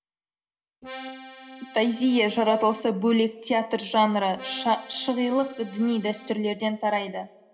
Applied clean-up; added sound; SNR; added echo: none; Accordion; 16 dB; reverberation time 0.8 s.